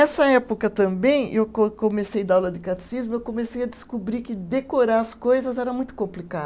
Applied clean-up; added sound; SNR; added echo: none; none; none; none.